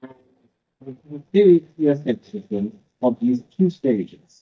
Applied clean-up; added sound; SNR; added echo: neural mask model DeepFilterNet 3.